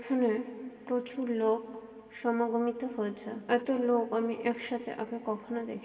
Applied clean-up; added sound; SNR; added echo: none; none; none; reverberation time 2.6 s.